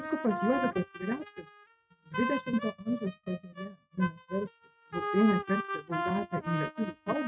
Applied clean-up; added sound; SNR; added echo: neural mask model RNNoise.